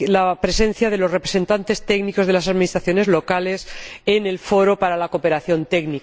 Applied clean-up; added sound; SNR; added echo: none; none; none; none.